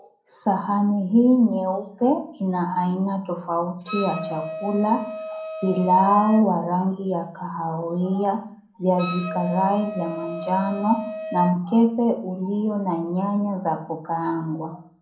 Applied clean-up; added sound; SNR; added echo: none; Wind instrument, woodwind instrument; 11 dB; reverberation time 0.6 s.